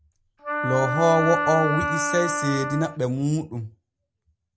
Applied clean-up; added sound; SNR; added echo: none; Wind instrument, woodwind instrument; 2 dB; none.